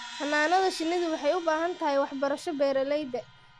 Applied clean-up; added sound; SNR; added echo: none; Crash cymbal; 17 dB; none.